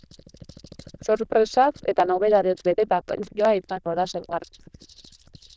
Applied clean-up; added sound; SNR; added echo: neural diffusion model UNIVERSE++.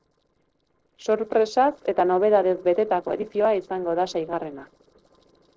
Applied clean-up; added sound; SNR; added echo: neural separator model SepFormer DNS4.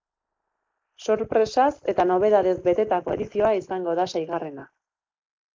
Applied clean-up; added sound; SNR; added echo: neural mask model Resemble Enhance denoiser.